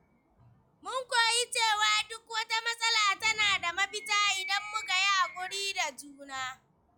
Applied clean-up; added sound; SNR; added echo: classical method log-MMSE.